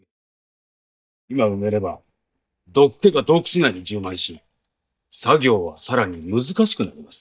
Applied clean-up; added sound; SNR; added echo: neural mask model DeepFilterNet 3.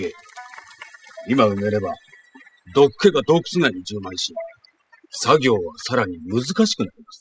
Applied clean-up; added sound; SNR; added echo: classical method spectral subtraction.